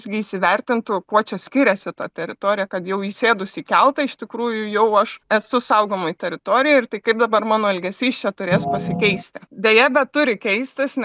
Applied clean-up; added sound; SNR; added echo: none; Organ; 3 dB; none.